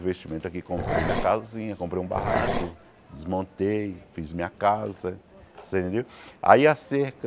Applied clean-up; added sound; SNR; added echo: none; Growling; 3 dB; none.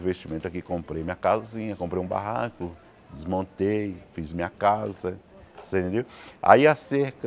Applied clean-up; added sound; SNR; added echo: none; none; none; none.